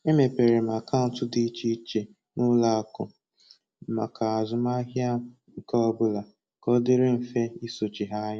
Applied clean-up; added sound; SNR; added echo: none; none; none; none.